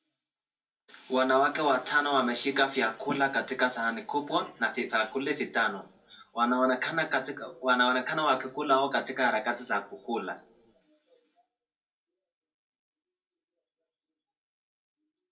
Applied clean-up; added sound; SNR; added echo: none; none; none; reverberation time 0.2 s.